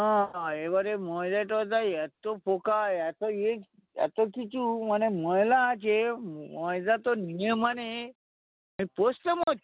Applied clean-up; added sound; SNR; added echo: none; none; none; none.